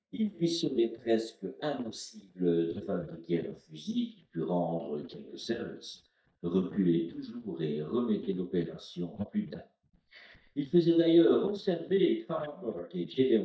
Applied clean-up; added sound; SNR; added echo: neural mask model DeepFilterNet 3.